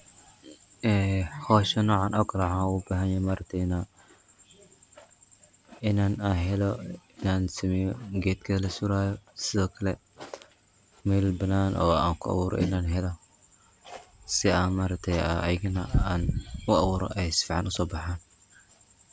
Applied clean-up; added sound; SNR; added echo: none; none; none; none.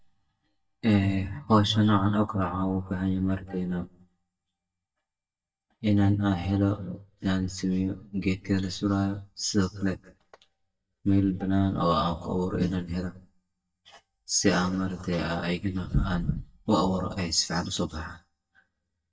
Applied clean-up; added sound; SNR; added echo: neural mask model DeepFilterNet 3.